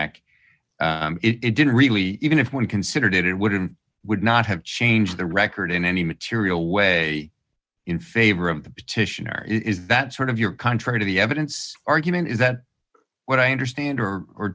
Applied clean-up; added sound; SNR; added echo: none; none; none; none.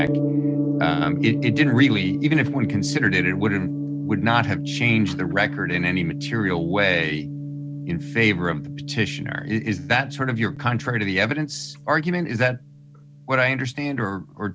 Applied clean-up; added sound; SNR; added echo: none; Gong; 4 dB; none.